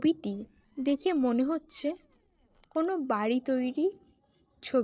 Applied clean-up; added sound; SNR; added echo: neural separator model SepFormer DNS4.